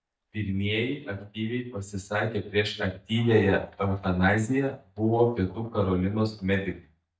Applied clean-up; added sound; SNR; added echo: neural mask model DeepFilterNet 3.